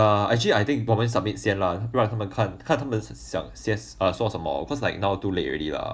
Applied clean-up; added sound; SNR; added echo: none; none; none; none.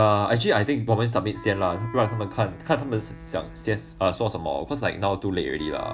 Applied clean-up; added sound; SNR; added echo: none; Wind instrument, woodwind instrument; 19 dB; none.